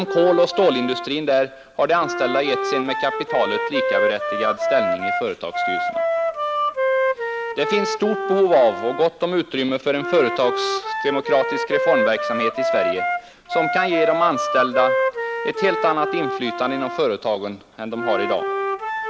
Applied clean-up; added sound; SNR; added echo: none; Wind instrument, woodwind instrument; 2 dB; none.